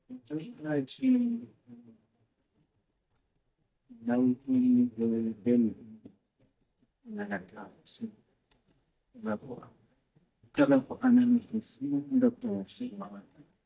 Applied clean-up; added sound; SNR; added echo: neural mask model DeepFilterNet 3.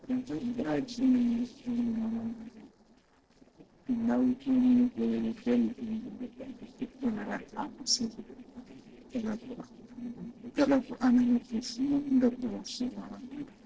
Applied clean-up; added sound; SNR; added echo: neural separator model SepFormer DNS4.